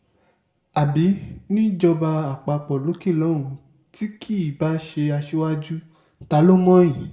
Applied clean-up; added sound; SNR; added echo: none; none; none; reverberation time 0.5 s.